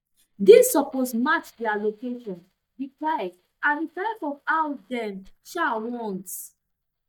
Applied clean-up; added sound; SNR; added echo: neural mask model DeepFilterNet 3.